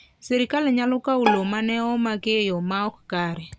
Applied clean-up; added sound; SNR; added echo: none; Bowed string instrument; 8 dB; none.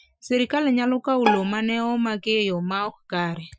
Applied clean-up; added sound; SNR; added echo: classical method Wiener filter.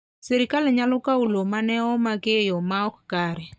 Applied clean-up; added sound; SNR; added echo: neural mask model DeepFilterNet 3.